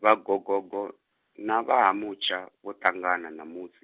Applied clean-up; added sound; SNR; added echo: none; none; none; none.